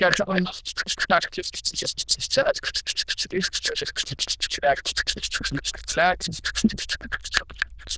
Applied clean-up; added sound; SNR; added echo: neural diffusion model UNIVERSE++.